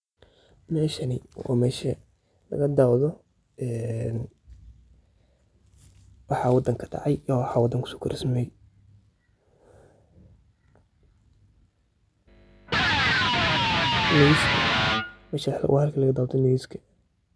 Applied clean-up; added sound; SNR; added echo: none; Electric guitar; -4 dB; none.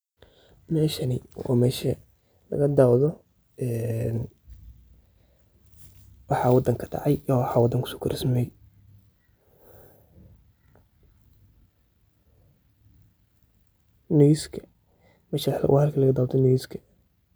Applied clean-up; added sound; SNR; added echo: none; none; none; none.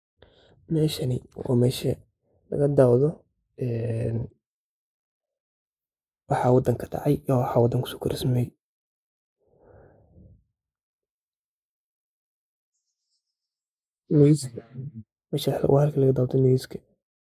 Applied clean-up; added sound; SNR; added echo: neural mask model Resemble Enhance denoiser.